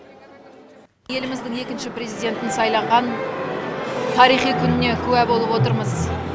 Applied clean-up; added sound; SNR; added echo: none; Cough; 18 dB; none.